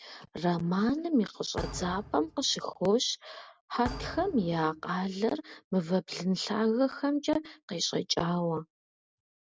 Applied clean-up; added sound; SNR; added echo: none; Thump, thud; 14 dB; none.